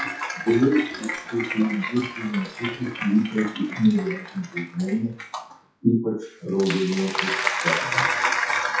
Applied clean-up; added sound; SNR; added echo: classical method WPE with log-MMSE.